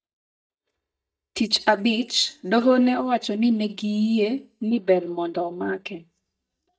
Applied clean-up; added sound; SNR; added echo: neural mask model DeepFilterNet 3.